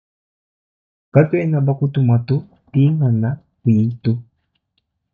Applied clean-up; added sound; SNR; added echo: neural mask model DeepFilterNet 3.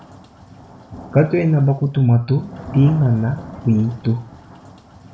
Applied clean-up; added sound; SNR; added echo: none; Thunder / Rain; 17 dB; reverberation time 0.4 s.